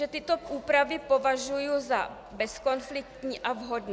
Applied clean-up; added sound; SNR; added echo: none; none; none; none.